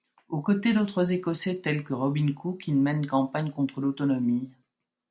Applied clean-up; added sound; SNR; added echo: none; none; none; none.